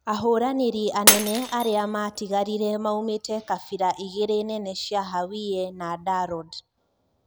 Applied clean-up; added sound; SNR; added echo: none; Shatter; 5 dB; none.